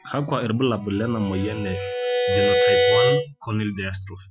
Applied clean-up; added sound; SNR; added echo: classical method Wiener filter.